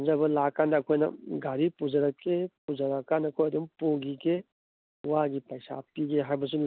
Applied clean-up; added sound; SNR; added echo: none; none; none; none.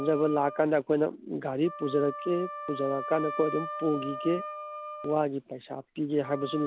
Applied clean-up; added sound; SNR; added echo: none; Wind instrument, woodwind instrument; 10 dB; none.